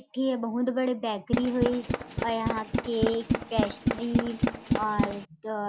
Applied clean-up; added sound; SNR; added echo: none; Tools; -1 dB; none.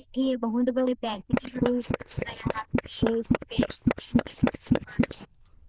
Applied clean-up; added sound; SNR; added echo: neural diffusion model UNIVERSE++.